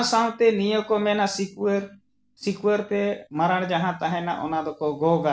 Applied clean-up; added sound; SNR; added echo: none; none; none; none.